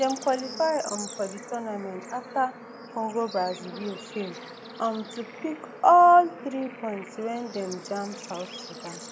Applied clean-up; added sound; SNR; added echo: none; Bird / Insect / Frog; 14 dB; none.